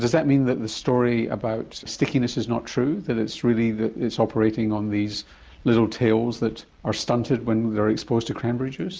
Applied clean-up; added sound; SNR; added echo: none; none; none; none.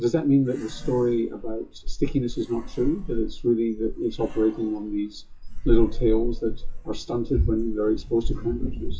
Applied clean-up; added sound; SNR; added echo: classical method WPE with log-MMSE.